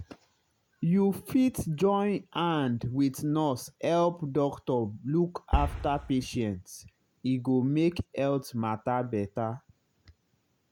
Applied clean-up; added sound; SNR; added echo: none; Boom; 3 dB; none.